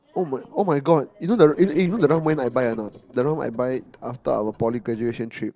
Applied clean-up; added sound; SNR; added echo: neural separator model SepFormer DNS4.